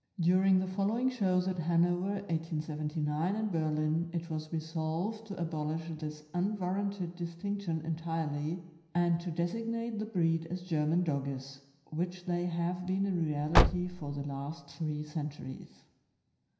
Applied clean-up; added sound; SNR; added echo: none; Car; -2 dB; reverberation time 0.9 s.